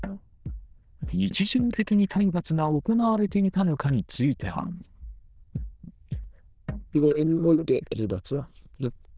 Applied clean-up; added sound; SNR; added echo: neural diffusion model UNIVERSE++.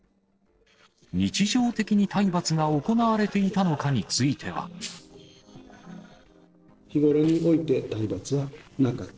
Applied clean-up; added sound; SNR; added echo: neural separator model SepFormer DNS4.